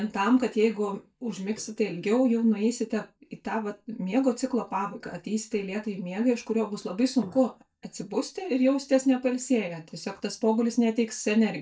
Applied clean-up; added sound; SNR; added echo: neural mask model DeepFilterNet 3.